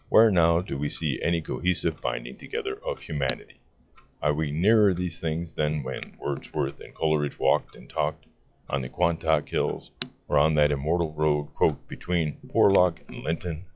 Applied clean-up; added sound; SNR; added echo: classical method log-MMSE.